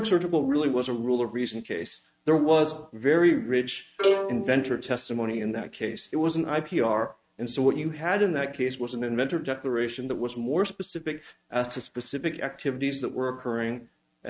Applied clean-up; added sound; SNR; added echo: neural mask model RNNoise.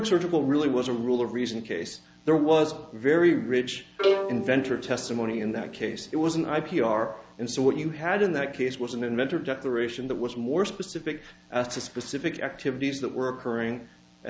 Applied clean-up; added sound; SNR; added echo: none; Bowed string instrument; 4 dB; none.